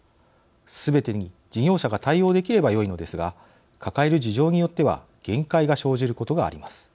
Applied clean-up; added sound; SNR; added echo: none; none; none; none.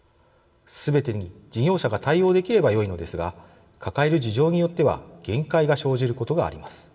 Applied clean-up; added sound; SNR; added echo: none; none; none; reverberation time 1.0 s.